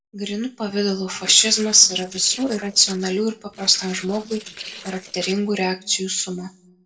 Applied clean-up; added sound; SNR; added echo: neural separator model SepFormer DNS4.